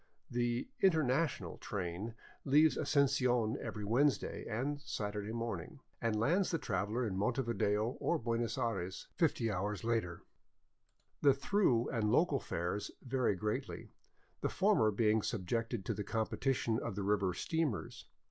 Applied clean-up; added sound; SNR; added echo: none; none; none; none.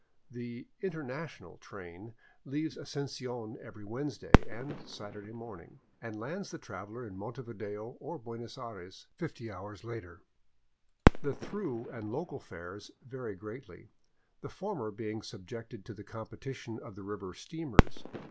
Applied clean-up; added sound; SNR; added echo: none; Fireworks; -5 dB; none.